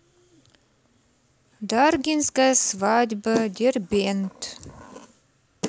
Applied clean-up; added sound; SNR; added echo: none; none; none; none.